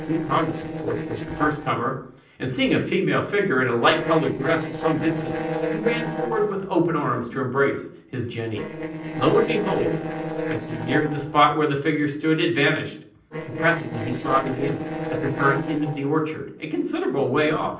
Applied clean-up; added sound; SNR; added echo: neural separator model SepFormer DNS4.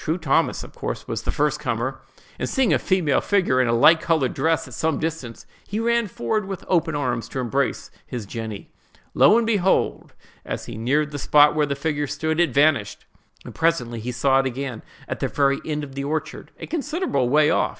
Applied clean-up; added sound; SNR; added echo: none; none; none; none.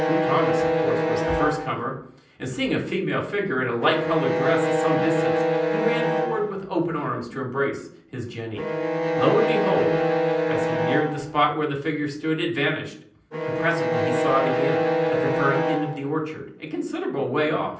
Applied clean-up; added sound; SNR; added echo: none; Bowed string instrument; -1 dB; reverberation time 0.6 s.